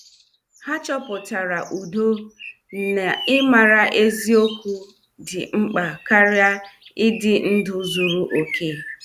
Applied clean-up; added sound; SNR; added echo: none; Bird; 13 dB; none.